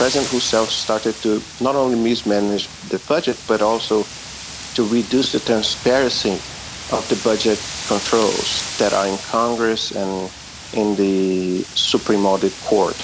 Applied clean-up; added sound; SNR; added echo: none; Wind; 12 dB; none.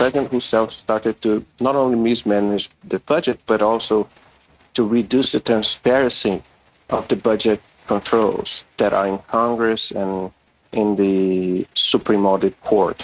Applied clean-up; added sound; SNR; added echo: neural mask model RNNoise.